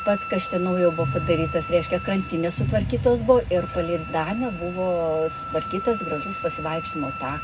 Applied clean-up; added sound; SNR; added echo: none; Wind instrument, woodwind instrument; 11 dB; reverberation time 0.3 s.